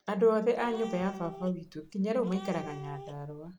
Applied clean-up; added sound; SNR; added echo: none; Cat; 15 dB; none.